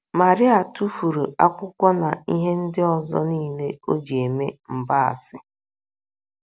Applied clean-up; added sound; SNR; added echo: none; none; none; none.